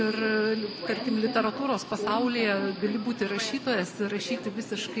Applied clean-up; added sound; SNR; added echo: none; Subway, metro, underground; 8 dB; none.